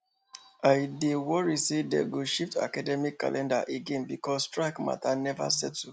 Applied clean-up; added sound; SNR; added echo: none; none; none; none.